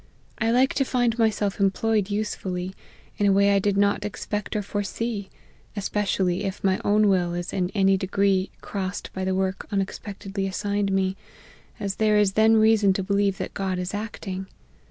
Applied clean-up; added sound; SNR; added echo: none; none; none; none.